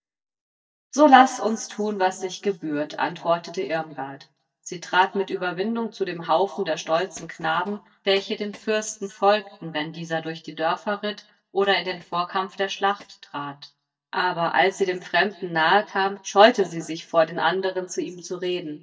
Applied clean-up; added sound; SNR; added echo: neural mask model DeepFilterNet 3.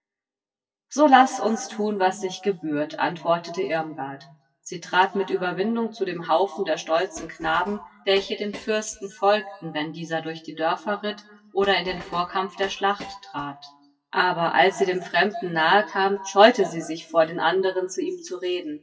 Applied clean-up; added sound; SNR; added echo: classical method WPE with log-MMSE.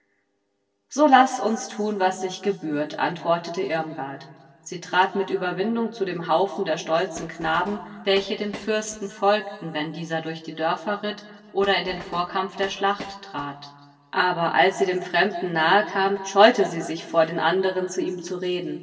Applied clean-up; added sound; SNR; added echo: none; Train; 18 dB; reverberation time 1.6 s.